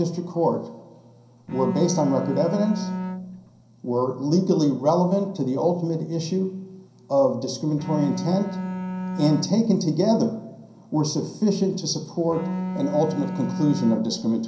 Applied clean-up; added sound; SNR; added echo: none; Bowed string instrument; 6 dB; reverberation time 0.6 s.